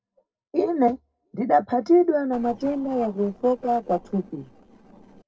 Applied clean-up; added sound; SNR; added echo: neural separator model SepFormer DNS4.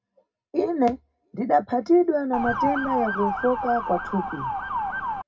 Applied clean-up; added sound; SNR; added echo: none; Motor vehicle (road) / Siren; 3 dB; reverberation time 0.2 s.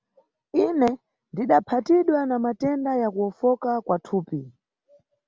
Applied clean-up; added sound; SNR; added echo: none; none; none; none.